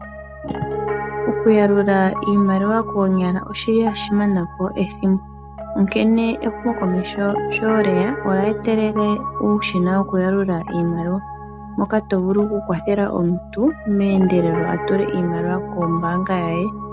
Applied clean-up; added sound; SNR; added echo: none; Piano; 8 dB; none.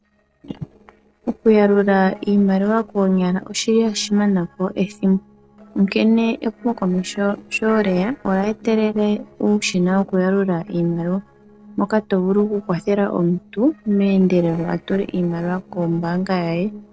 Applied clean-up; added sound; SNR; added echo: neural separator model SepFormer DNS4.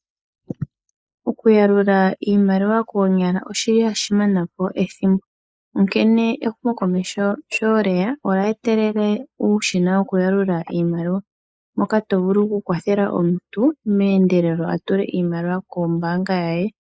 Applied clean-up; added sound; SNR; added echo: neural mask model Resemble Enhance denoiser.